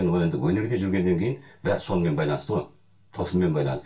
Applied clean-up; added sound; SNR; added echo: none; none; none; reverberation time 0.2 s.